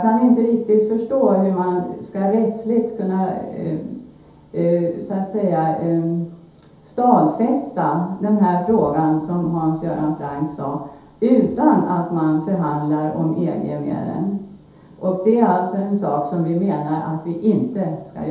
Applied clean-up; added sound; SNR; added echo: none; none; none; reverberation time 0.8 s.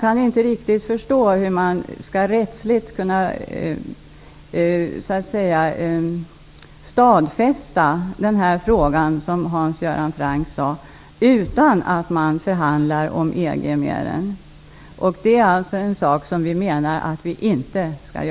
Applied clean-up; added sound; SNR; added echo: none; none; none; none.